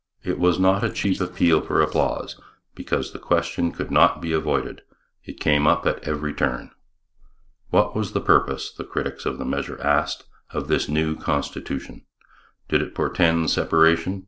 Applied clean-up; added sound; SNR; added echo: neural separator model SepFormer DNS4.